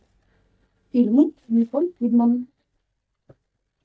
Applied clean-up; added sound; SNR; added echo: neural mask model DeepFilterNet 3.